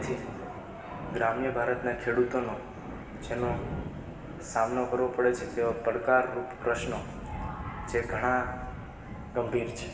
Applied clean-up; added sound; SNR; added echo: none; Thunder; 10 dB; reverberation time 1.4 s.